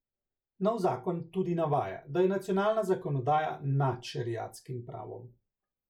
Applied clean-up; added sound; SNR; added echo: none; none; none; none.